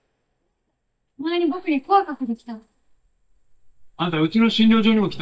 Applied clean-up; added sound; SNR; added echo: neural mask model DeepFilterNet 3.